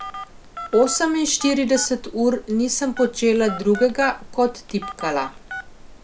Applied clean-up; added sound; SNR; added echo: none; Telephone; 14 dB; none.